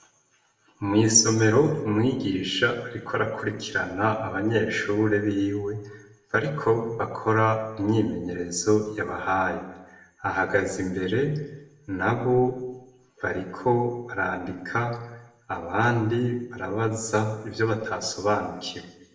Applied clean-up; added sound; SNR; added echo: none; none; none; reverberation time 0.8 s.